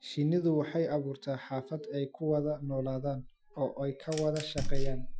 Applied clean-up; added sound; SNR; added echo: classical method Wiener filter.